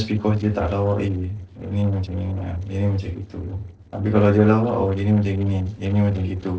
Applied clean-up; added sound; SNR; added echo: neural separator model SepFormer DNS4.